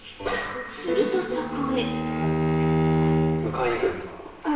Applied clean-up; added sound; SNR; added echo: none; Bowed string instrument; -3 dB; reverberation time 0.7 s.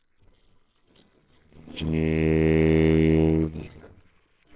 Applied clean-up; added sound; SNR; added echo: neural separator model SepFormer WHAMR!.